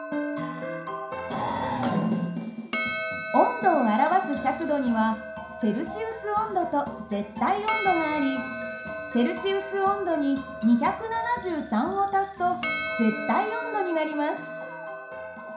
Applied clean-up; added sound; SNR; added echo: none; Percussion; 9 dB; reverberation time 0.5 s.